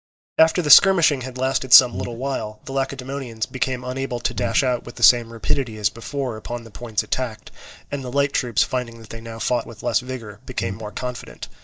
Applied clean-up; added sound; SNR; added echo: neural mask model DeepFilterNet 3.